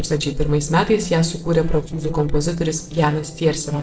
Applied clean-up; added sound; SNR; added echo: neural separator model SepFormer DNS4.